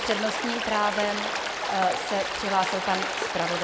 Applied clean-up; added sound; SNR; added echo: none; Stream; 1 dB; none.